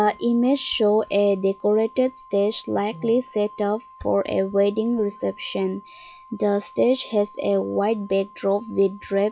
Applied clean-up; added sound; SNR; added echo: classical method log-MMSE.